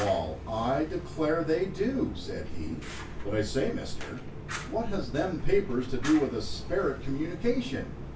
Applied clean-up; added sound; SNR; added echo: none; Fire; 10 dB; reverberation time 0.3 s.